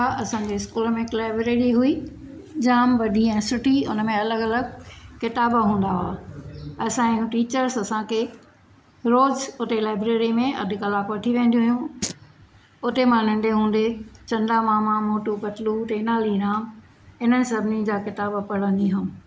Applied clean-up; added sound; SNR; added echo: none; none; none; none.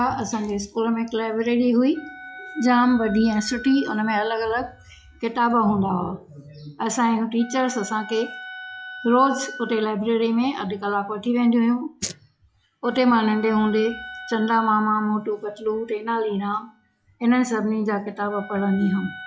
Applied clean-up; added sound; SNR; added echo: classical method log-MMSE.